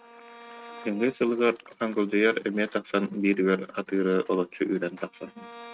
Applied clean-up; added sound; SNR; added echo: neural mask model RNNoise.